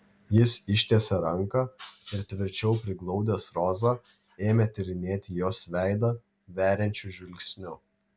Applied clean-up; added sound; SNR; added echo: none; none; none; none.